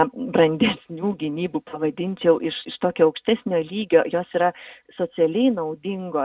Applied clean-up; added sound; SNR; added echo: none; none; none; none.